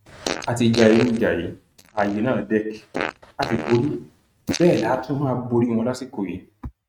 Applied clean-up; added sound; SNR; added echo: neural mask model RNNoise.